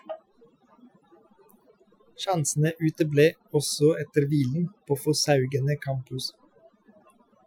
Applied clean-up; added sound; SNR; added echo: classical method Wiener filter.